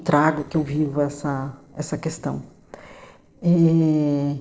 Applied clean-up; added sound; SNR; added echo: neural separator model SepFormer DNS4.